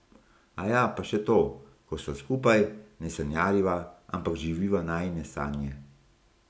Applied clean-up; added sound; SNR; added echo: none; none; none; none.